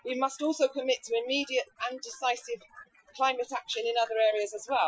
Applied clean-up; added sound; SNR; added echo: classical method Wiener filter.